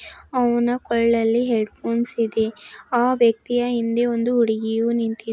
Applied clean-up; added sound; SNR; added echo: none; none; none; none.